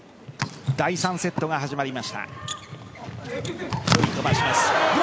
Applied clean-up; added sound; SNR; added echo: none; none; none; none.